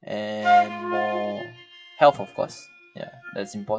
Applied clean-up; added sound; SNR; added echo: classical method WPE with log-MMSE.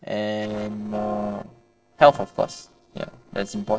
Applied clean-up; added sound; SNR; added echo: neural separator model SepFormer DNS4.